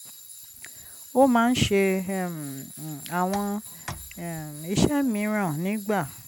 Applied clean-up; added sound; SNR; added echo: none; Tools + Tick; 17 dB; none.